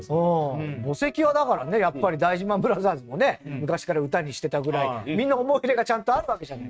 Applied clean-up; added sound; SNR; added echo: neural mask model RNNoise.